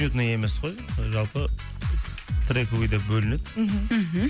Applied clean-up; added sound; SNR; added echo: none; none; none; none.